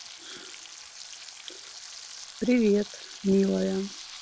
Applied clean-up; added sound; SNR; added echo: none; Frying (food); 15 dB; none.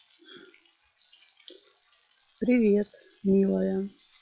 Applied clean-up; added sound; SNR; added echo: classical method log-MMSE.